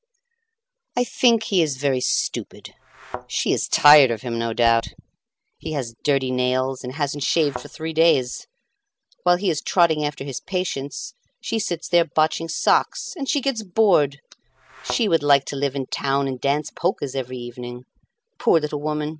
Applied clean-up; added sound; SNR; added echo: none; Thump, thud; 14 dB; none.